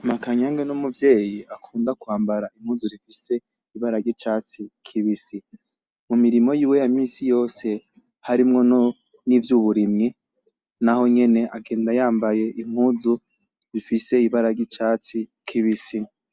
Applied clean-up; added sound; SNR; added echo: none; none; none; none.